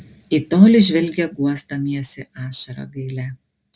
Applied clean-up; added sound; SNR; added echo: none; none; none; none.